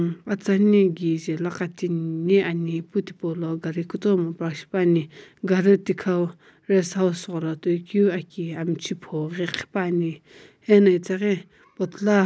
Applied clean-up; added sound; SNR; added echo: none; none; none; none.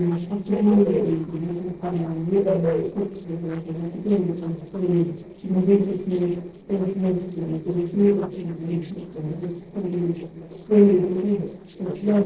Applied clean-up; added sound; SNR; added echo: neural separator model SepFormer DNS4.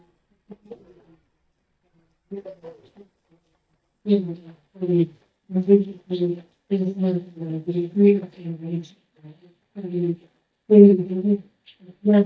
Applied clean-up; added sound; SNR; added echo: neural mask model DeepFilterNet 3.